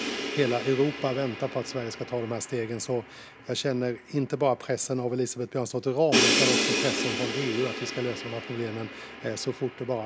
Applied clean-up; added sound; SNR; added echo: none; Crash cymbal; 3 dB; none.